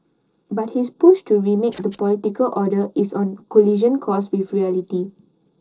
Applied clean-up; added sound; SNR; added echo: neural separator model SepFormer DNS4.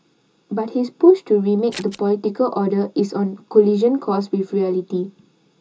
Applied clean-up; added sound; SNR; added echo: none; Scissors; 16 dB; reverberation time 0.2 s.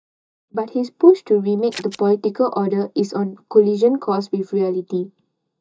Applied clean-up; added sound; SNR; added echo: neural mask model DeepFilterNet 3.